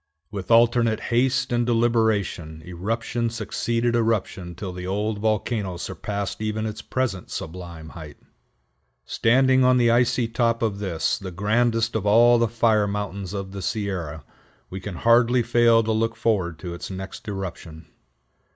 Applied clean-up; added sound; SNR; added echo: none; none; none; none.